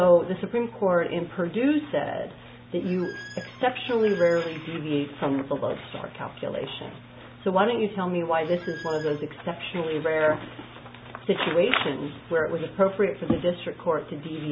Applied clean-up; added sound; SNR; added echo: none; Squeak; 17 dB; none.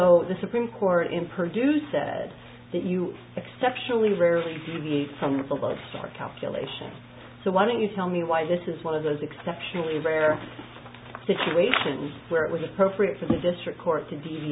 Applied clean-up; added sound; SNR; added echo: none; none; none; none.